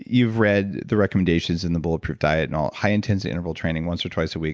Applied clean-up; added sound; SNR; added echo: none; none; none; none.